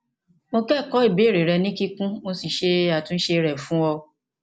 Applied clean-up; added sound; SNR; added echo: none; none; none; none.